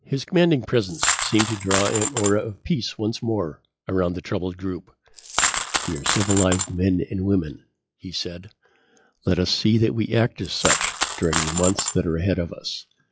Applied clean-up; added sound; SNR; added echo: classical method log-MMSE.